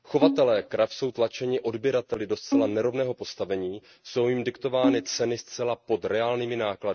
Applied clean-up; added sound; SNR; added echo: neural mask model RNNoise.